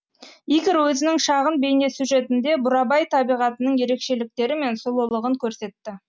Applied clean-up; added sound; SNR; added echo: none; none; none; none.